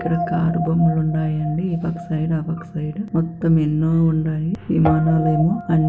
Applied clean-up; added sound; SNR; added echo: none; Guitar; 12 dB; none.